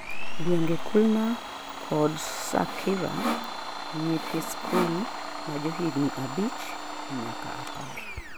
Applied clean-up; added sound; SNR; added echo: none; Sawing + Domestic sounds, home sounds; 7 dB; none.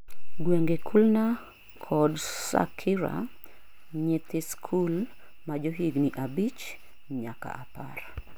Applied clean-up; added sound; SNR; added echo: none; none; none; none.